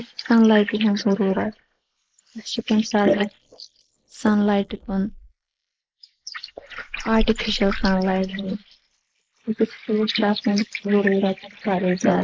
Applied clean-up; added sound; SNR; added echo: neural mask model Resemble Enhance denoiser.